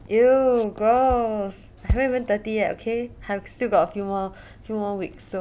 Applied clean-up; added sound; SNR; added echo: none; none; none; none.